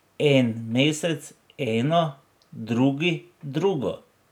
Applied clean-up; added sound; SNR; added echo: none; none; none; none.